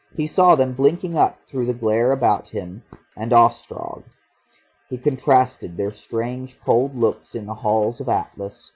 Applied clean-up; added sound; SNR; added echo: none; none; none; none.